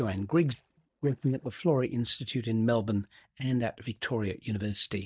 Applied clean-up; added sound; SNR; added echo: neural mask model DeepFilterNet 3.